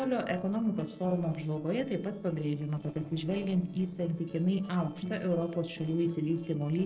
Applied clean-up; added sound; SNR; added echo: neural separator model SepFormer DNS4.